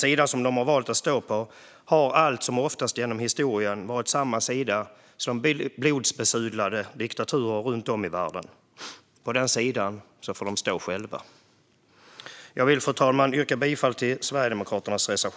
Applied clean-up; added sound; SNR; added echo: none; none; none; none.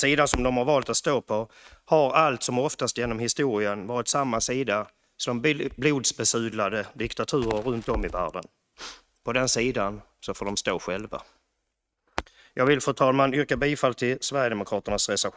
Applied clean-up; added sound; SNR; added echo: neural mask model RNNoise.